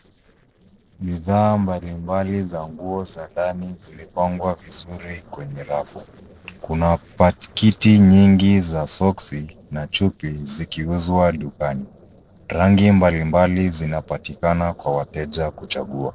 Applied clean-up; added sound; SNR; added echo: neural separator model SepFormer DNS4.